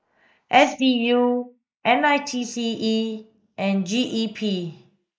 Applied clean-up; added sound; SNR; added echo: neural mask model Resemble Enhance denoiser.